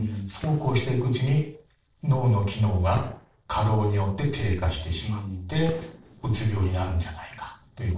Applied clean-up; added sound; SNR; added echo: neural separator model SepFormer DNS4.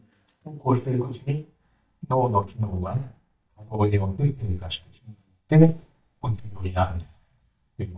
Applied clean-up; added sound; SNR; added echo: neural mask model DeepFilterNet 3.